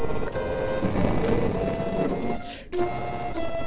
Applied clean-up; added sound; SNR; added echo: neural separator model SepFormer DNS4.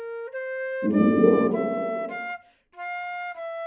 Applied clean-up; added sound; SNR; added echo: none; Wind instrument, woodwind instrument; 6 dB; reverberation time 2.2 s.